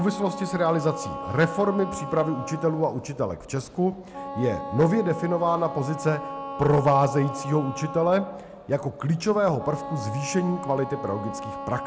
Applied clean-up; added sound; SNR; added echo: none; Wind instrument, woodwind instrument; 10 dB; none.